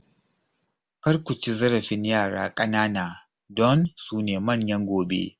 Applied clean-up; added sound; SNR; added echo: none; none; none; none.